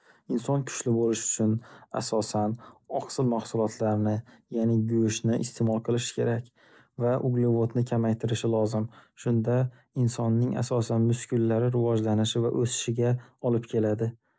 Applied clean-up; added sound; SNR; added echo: none; none; none; none.